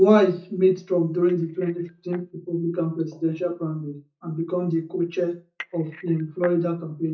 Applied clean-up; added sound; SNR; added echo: neural mask model DeepFilterNet 3.